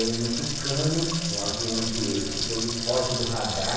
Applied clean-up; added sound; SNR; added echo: none; Sink (filling or washing) / Water tap, faucet; 2 dB; reverberation time 1.1 s.